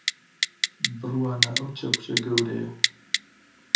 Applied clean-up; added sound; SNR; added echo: none; Typing; -3 dB; reverberation time 0.6 s.